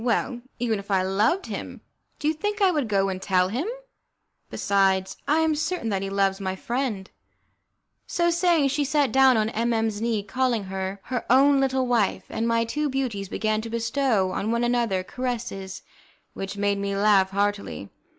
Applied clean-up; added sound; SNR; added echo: none; none; none; none.